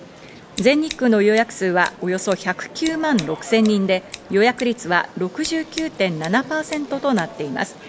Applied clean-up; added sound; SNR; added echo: none; Scissors; 18 dB; none.